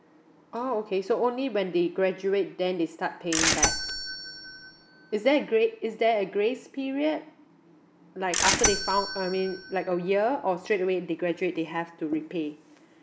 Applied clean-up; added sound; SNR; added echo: none; Bell / Mechanisms; 3 dB; none.